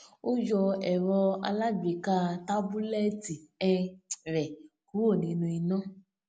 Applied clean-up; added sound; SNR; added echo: none; none; none; none.